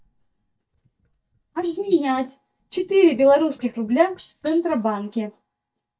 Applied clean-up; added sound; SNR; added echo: neural mask model DeepFilterNet 3.